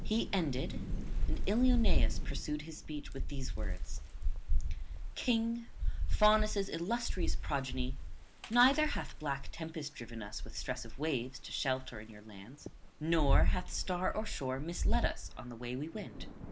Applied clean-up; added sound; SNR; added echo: none; Thunder / Rain; -3 dB; none.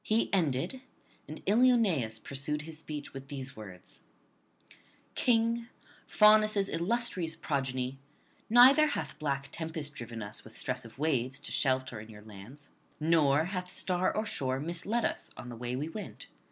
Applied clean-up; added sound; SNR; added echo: none; none; none; none.